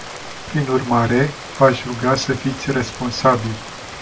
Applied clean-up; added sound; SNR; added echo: none; Rain; 13 dB; reverberation time 0.2 s.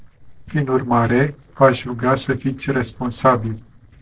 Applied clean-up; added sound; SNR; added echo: neural separator model SepFormer DNS4.